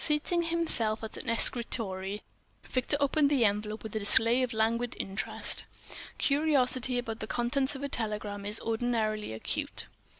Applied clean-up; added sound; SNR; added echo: none; none; none; none.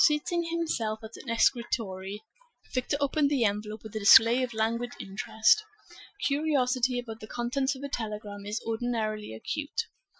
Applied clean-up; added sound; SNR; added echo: classical method Wiener filter.